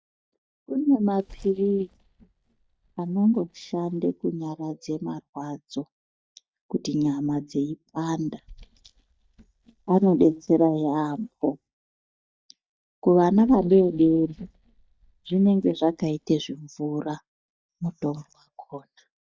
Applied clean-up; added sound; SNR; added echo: neural mask model DeepFilterNet 3.